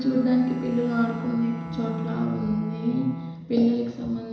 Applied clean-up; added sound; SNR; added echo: none; Bowed string instrument; 9 dB; reverberation time 1.0 s.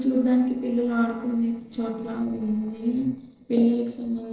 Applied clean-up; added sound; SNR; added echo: neural separator model SepFormer DNS4.